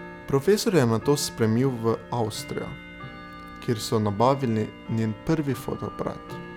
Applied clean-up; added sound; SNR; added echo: none; Tick-tock / Bell; 15 dB; none.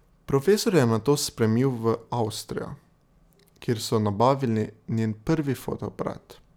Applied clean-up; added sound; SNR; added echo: none; none; none; none.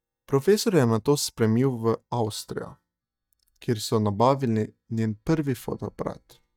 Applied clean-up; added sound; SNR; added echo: neural mask model DeepFilterNet 3.